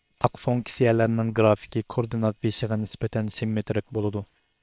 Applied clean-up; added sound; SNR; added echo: neural separator model SepFormer WHAM!.